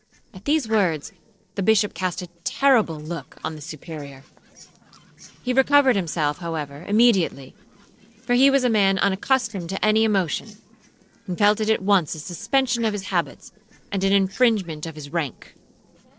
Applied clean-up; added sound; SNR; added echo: neural separator model SepFormer DNS4.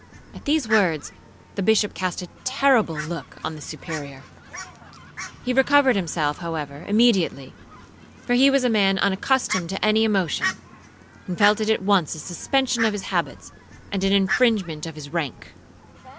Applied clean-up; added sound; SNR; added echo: none; Fowl; 12 dB; none.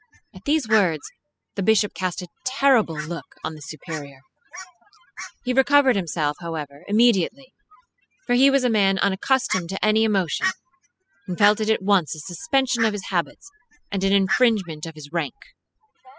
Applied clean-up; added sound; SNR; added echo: classical method spectral subtraction.